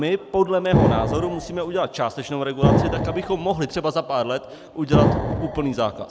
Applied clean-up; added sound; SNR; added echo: none; Explosion; -1 dB; none.